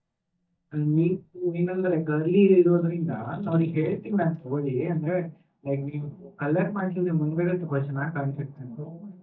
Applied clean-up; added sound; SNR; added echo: neural mask model DeepFilterNet 3.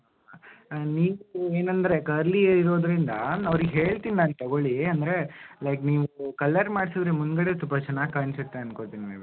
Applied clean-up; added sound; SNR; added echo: none; none; none; none.